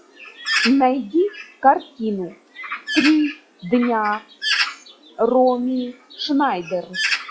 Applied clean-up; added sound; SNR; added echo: classical method log-MMSE.